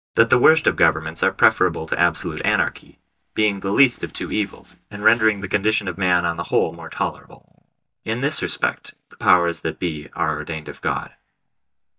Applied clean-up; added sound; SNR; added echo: neural mask model DeepFilterNet 3.